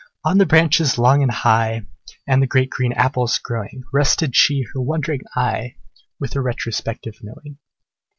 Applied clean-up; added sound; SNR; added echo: none; none; none; none.